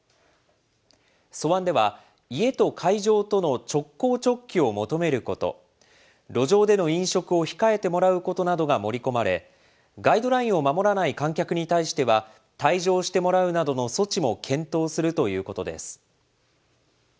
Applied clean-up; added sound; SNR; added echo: none; none; none; none.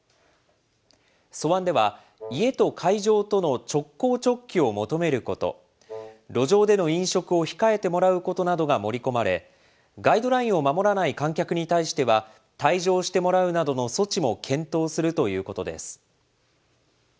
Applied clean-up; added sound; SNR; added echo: none; Wind instrument, woodwind instrument; 17 dB; none.